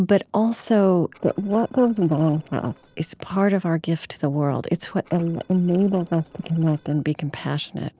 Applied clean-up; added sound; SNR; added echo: neural separator model SepFormer DNS4.